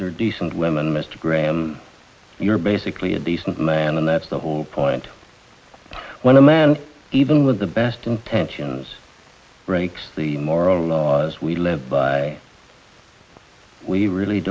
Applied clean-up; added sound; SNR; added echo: none; none; none; none.